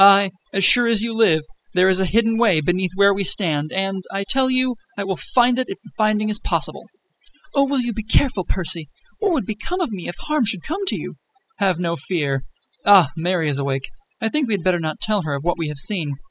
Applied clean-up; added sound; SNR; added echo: classical method spectral subtraction.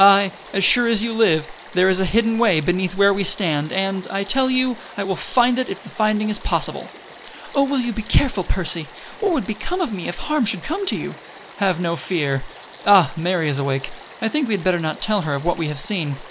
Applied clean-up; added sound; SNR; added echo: none; Stream / Frog; 19 dB; none.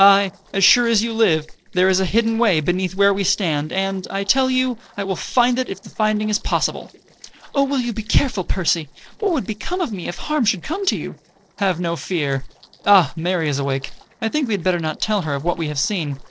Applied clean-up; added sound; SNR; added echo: neural separator model SepFormer DNS4.